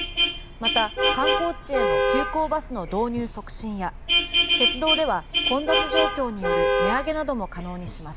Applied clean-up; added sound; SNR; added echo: none; Vehicle horn, car horn, honking; -3 dB; none.